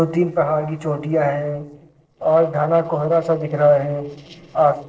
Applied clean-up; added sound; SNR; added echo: neural separator model SepFormer DNS4.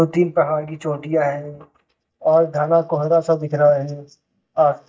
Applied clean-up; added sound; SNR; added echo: neural mask model DeepFilterNet 3.